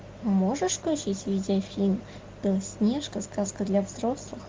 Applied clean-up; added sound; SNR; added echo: none; none; none; none.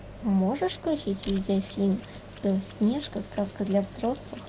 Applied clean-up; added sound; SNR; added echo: none; Mechanisms; 16 dB; none.